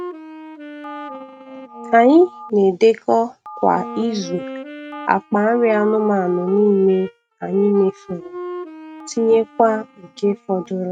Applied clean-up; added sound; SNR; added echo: neural mask model RNNoise.